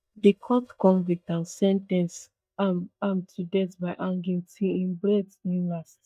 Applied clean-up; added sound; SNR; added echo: neural mask model DeepFilterNet 3.